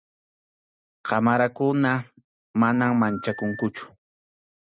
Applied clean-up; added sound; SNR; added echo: neural mask model RNNoise.